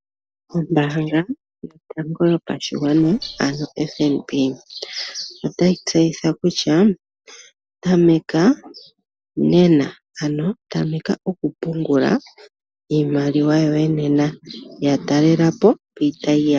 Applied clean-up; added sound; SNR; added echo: neural separator model SepFormer DNS4.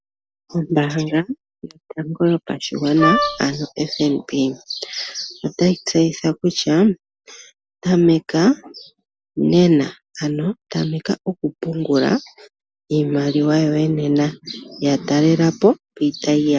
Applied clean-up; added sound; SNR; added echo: none; Wind instrument, woodwind instrument; 1 dB; none.